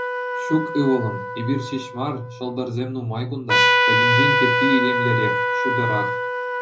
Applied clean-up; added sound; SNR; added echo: none; Trumpet; -3 dB; reverberation time 0.4 s.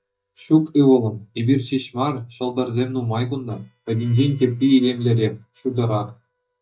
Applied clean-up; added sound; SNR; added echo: neural mask model DeepFilterNet 3.